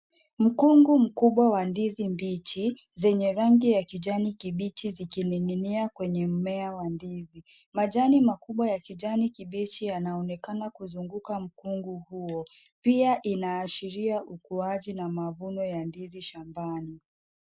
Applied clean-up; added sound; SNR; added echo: none; none; none; none.